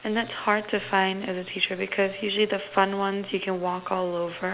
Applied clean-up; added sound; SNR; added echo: none; none; none; none.